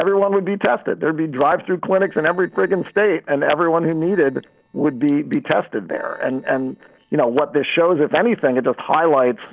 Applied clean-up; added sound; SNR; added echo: neural separator model SepFormer DNS4.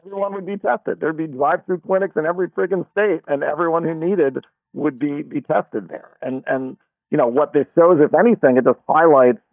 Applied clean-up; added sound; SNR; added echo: neural mask model DeepFilterNet 3.